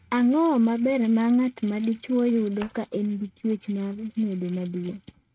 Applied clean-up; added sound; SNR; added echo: neural mask model RNNoise.